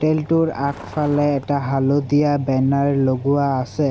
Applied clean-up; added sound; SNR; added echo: none; Truck; 19 dB; none.